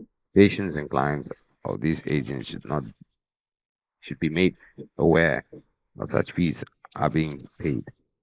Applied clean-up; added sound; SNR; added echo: neural mask model Resemble Enhance denoiser.